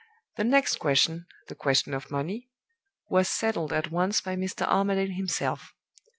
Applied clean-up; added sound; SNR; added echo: none; none; none; none.